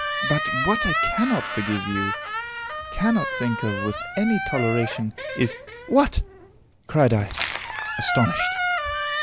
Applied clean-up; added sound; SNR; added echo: none; Squeak; 3 dB; none.